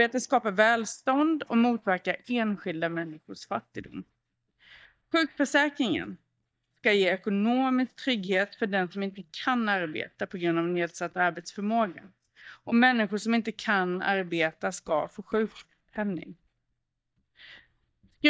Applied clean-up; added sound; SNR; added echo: neural mask model DeepFilterNet 3.